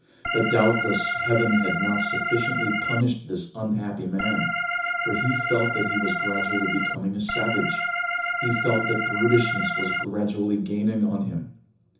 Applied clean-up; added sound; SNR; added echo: none; Organ; 0 dB; reverberation time 0.6 s.